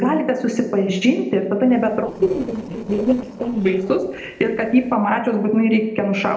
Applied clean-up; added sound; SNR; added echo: neural separator model SepFormer DNS4.